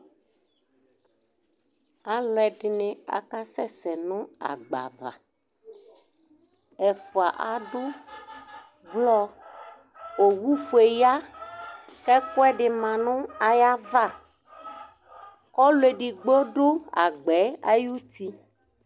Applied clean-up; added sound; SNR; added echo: none; none; none; none.